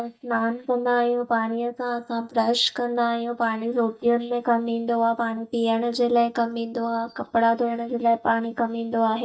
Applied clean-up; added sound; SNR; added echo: neural mask model DeepFilterNet 3.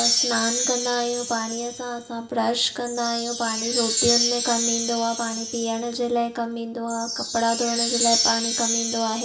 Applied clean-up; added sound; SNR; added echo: none; Wind chime; 1 dB; reverberation time 0.4 s.